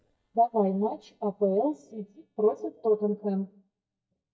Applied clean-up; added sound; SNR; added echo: neural mask model DeepFilterNet 3.